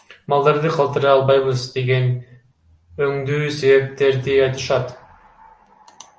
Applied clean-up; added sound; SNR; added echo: none; none; none; none.